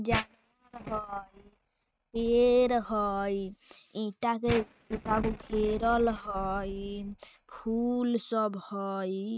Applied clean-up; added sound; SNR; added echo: neural mask model RNNoise.